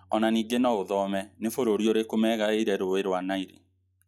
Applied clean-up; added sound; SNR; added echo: classical method log-MMSE.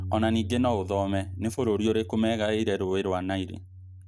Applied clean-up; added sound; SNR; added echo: neural mask model RNNoise.